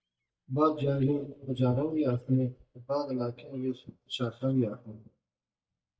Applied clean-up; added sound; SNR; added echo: neural mask model DeepFilterNet 3.